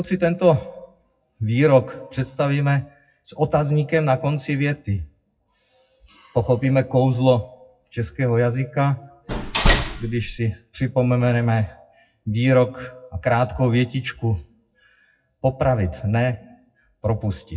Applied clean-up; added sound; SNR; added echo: classical method WPE with log-MMSE.